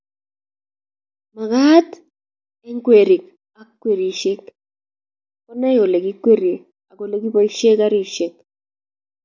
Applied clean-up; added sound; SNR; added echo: none; none; none; none.